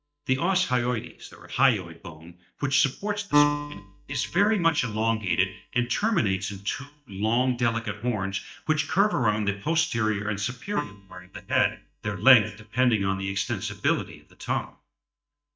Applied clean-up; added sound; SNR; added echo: neural mask model DeepFilterNet 3.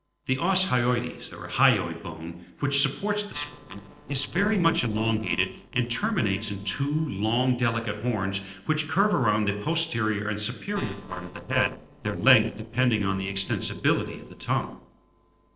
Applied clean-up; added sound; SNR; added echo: neural separator model SepFormer DNS4.